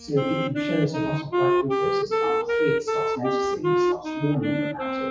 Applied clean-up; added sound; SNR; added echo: classical method WPE with log-MMSE.